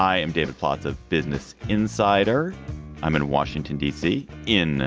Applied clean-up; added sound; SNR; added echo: none; none; none; none.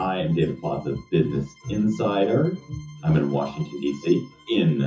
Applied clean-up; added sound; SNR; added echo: classical method WPE with log-MMSE.